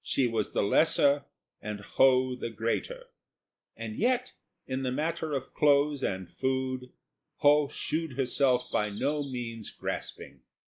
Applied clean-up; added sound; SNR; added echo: neural mask model Resemble Enhance denoiser.